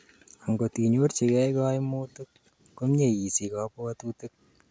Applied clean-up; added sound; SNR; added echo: none; none; none; none.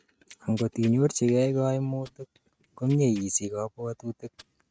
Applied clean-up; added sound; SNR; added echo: neural mask model RNNoise.